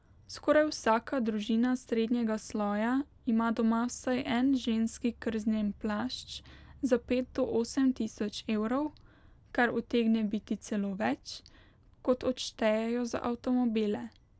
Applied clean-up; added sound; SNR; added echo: none; none; none; none.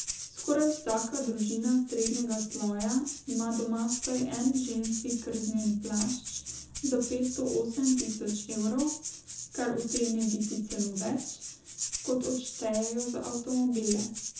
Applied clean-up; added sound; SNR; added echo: none; Rattle (instrument); 8 dB; reverberation time 0.5 s.